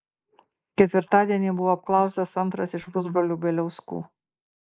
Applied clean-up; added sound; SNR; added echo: neural mask model Resemble Enhance denoiser.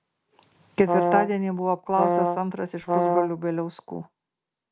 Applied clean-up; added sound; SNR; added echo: none; Brass instrument; -2 dB; none.